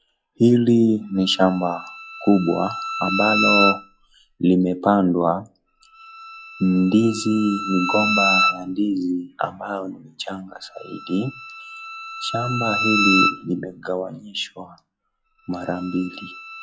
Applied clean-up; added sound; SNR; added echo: classical method log-MMSE.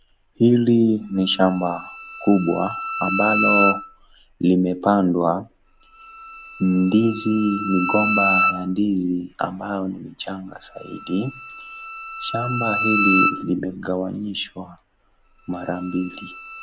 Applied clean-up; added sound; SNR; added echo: none; Bowed string instrument; 5 dB; none.